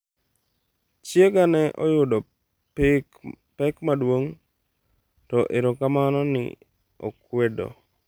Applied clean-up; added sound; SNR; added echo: none; none; none; none.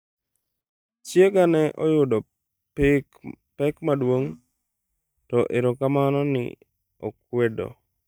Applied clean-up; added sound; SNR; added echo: neural mask model DeepFilterNet 3.